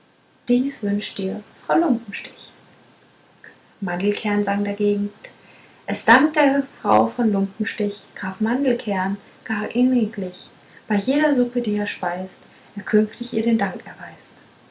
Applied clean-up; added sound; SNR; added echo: none; none; none; none.